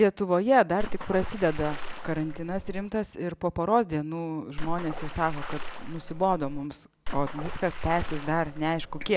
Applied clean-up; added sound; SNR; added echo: none; Water / Splash, splatter; 4 dB; none.